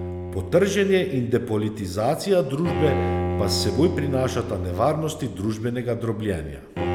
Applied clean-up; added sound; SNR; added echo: none; Bowed string instrument; 6 dB; none.